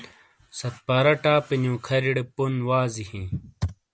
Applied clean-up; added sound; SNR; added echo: none; none; none; none.